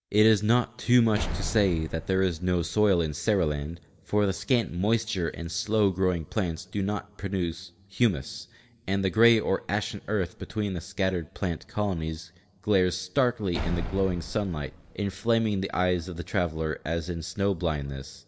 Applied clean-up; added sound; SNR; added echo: none; Slam; 8 dB; reverberation time 0.5 s.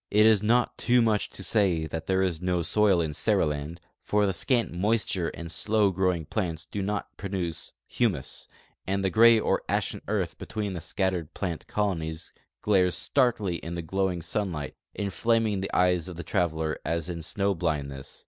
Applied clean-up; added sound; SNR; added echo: none; none; none; none.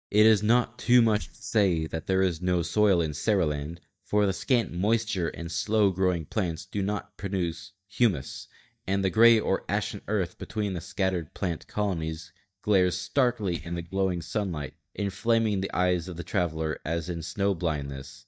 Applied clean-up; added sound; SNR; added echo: neural mask model DeepFilterNet 3.